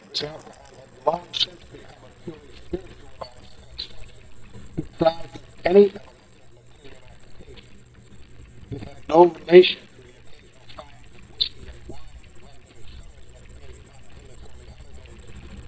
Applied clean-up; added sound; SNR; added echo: neural mask model DeepFilterNet 3.